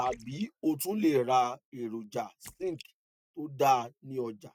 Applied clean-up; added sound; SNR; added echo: neural mask model RNNoise.